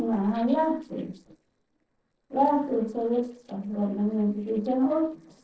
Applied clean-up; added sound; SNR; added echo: neural separator model SepFormer DNS4.